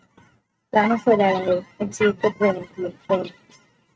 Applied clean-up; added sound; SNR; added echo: neural mask model RNNoise.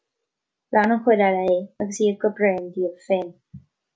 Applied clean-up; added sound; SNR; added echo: none; none; none; none.